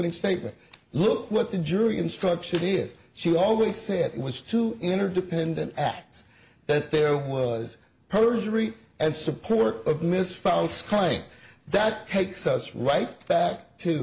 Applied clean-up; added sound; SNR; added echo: none; none; none; none.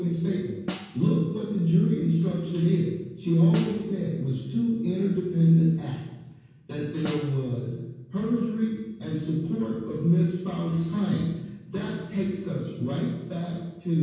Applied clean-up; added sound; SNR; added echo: none; Snare drum; 15 dB; reverberation time 1.2 s.